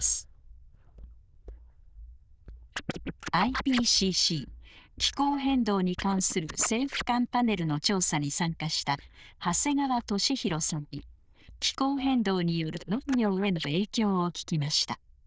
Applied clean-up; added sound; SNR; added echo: neural diffusion model UNIVERSE++.